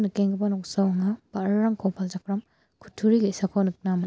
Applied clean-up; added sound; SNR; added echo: none; none; none; none.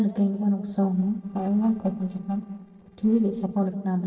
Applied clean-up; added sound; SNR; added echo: neural separator model SepFormer DNS4.